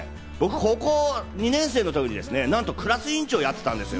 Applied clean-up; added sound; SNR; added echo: none; none; none; none.